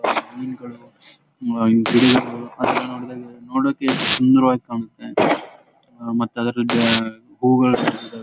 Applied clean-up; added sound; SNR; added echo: none; Domestic sounds, home sounds; 4 dB; none.